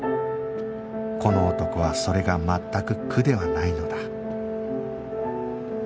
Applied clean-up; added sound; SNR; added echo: none; none; none; none.